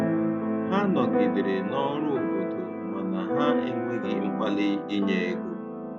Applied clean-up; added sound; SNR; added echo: none; Keyboard (musical); -2 dB; none.